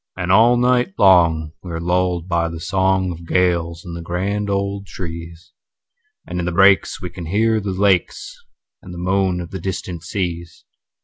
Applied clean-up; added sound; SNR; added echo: none; none; none; none.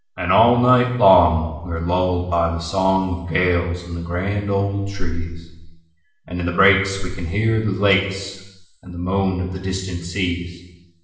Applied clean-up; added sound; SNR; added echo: none; none; none; reverberation time 1.0 s.